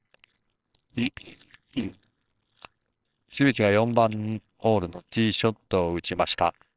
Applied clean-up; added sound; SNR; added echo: neural separator model SepFormer WHAMR!.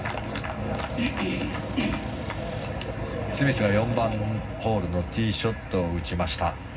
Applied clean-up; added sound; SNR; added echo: none; Accelerating, revving, vroom; 19 dB; reverberation time 0.4 s.